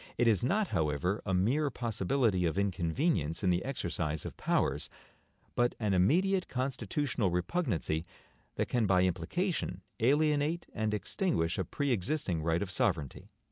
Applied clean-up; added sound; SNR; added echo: none; none; none; none.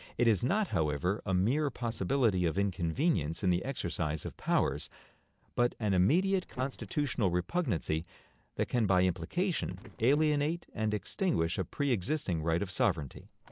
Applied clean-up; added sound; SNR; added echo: neural separator model SepFormer DNS4.